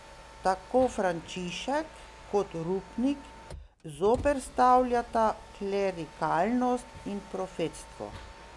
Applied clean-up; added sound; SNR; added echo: none; Mechanisms; 17 dB; none.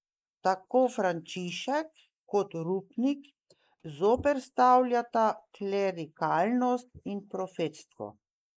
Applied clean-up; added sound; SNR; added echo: neural mask model Resemble Enhance denoiser.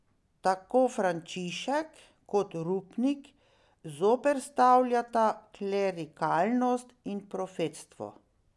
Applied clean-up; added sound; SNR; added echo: none; none; none; none.